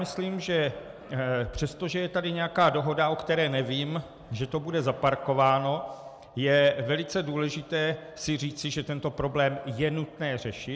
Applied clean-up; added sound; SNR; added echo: none; none; none; none.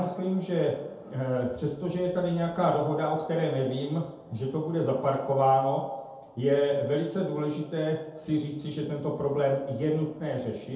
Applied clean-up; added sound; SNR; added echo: none; none; none; reverberation time 0.8 s.